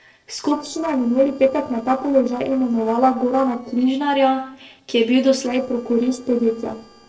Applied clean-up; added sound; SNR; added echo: neural separator model SepFormer DNS4.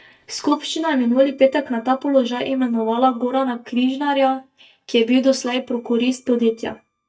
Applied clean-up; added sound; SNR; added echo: neural mask model DeepFilterNet 3.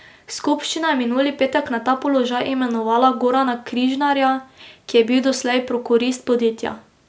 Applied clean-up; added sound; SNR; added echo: none; none; none; none.